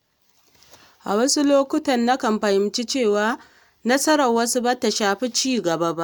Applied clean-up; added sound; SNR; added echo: none; none; none; none.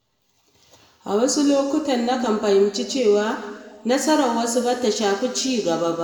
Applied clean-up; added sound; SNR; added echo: none; none; none; reverberation time 1.5 s.